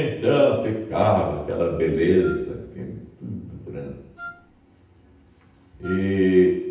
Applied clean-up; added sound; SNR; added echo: none; Wind instrument, woodwind instrument; 18 dB; reverberation time 0.9 s.